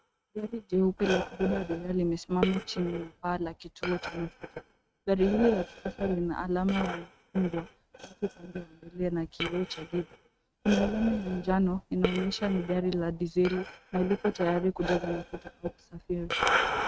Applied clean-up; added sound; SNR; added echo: neural mask model RNNoise.